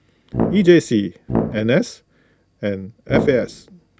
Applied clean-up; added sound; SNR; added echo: none; Brass instrument; 4 dB; none.